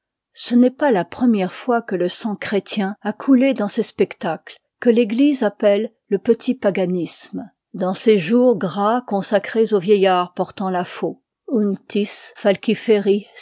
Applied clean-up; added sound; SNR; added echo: none; none; none; none.